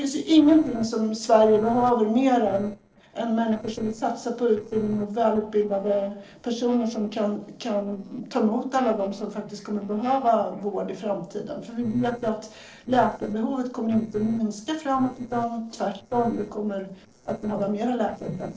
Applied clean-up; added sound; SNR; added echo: neural separator model SepFormer DNS4.